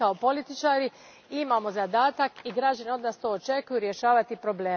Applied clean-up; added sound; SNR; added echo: none; none; none; none.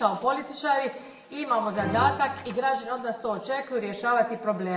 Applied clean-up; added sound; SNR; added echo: none; Musical instrument; 10 dB; reverberation time 1.1 s.